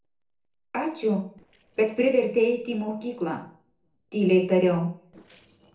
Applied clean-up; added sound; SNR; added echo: neural separator model SepFormer DNS4.